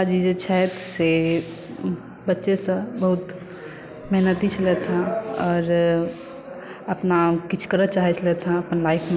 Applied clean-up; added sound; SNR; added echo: none; Burping, eructation; 17 dB; none.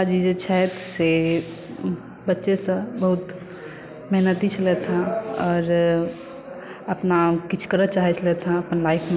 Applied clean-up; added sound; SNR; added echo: none; none; none; none.